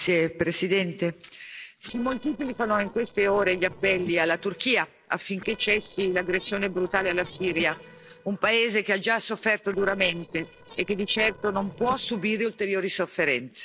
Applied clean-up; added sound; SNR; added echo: neural separator model SepFormer DNS4.